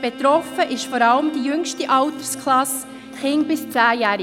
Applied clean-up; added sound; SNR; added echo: none; Bowed string instrument; 15 dB; none.